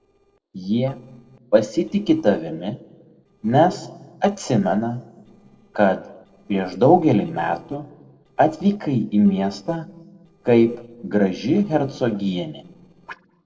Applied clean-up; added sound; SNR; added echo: neural separator model SepFormer DNS4.